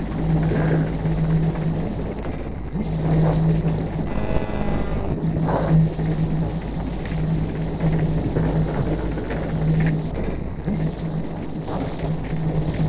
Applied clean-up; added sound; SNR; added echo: neural separator model SepFormer DNS4.